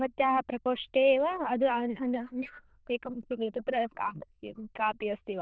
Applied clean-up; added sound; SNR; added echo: neural diffusion model UNIVERSE++.